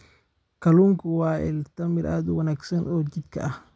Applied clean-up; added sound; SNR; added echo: none; none; none; none.